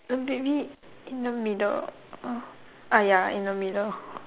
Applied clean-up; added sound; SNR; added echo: none; none; none; none.